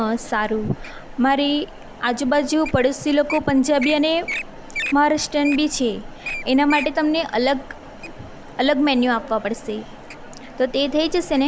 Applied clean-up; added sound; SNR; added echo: none; Wild animals; 14 dB; none.